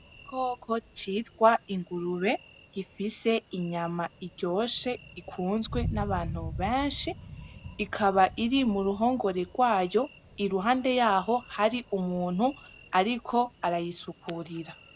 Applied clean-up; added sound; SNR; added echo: none; Thunder; 14 dB; none.